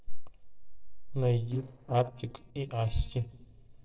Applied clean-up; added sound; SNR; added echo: neural separator model SepFormer DNS4.